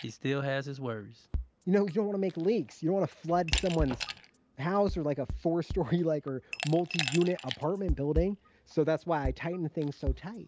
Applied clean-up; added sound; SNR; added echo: none; Glass + Run; 14 dB; none.